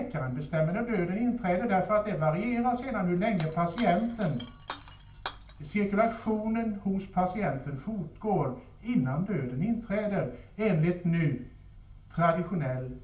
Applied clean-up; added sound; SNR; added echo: none; Shatter; 13 dB; reverberation time 0.3 s.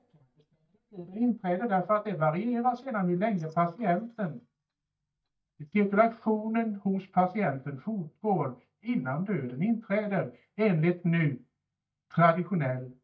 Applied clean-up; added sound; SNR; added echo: neural mask model DeepFilterNet 3.